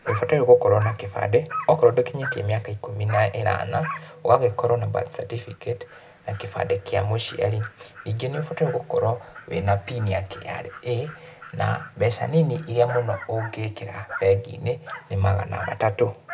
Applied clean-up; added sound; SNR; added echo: none; Dog; 16 dB; none.